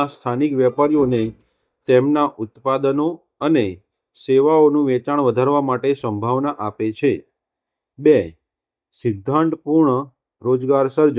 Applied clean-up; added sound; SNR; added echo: neural mask model DeepFilterNet 3.